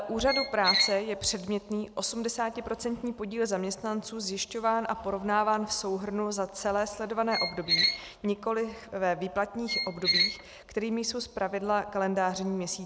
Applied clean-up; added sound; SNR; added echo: none; Squeak; -2 dB; none.